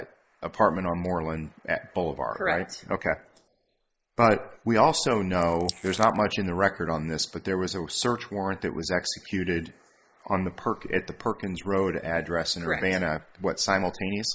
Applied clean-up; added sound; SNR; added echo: neural mask model Resemble Enhance denoiser.